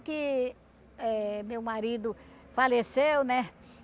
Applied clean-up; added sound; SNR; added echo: none; none; none; none.